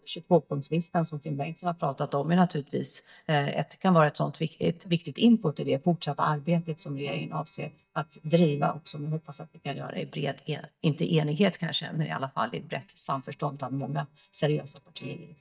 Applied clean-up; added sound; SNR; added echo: neural mask model DeepFilterNet 3.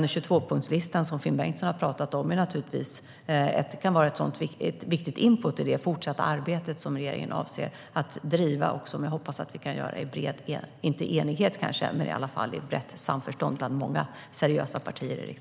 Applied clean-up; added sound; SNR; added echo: none; none; none; none.